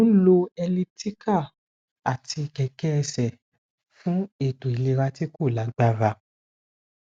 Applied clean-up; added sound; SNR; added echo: none; none; none; none.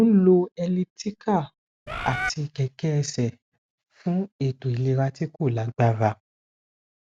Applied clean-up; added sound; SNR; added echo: none; Bird; 4 dB; none.